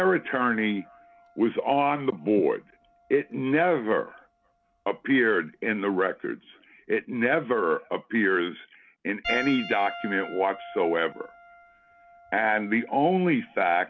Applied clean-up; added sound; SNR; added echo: none; Piano; 18 dB; none.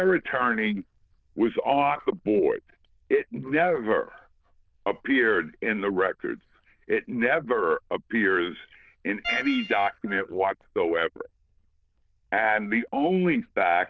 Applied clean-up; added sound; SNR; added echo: neural diffusion model UNIVERSE++.